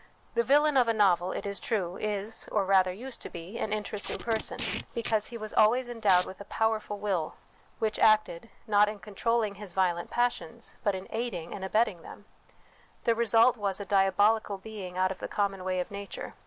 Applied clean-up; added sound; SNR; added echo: none; Packing tape, duct tape; 11 dB; none.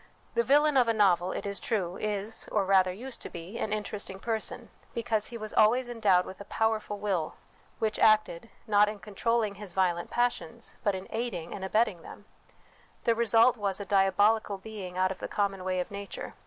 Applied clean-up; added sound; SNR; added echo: none; none; none; none.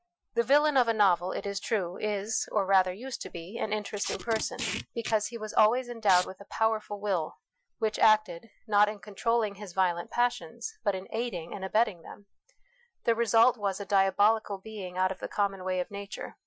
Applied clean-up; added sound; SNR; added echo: classical method Wiener filter.